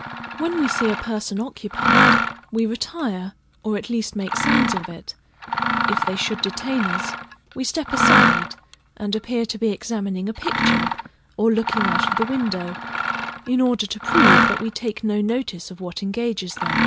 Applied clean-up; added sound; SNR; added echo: none; Mechanisms; -2 dB; none.